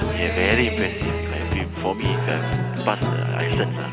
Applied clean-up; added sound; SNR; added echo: none; Guitar; -3 dB; none.